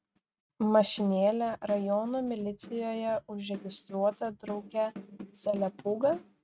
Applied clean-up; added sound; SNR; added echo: neural mask model RNNoise.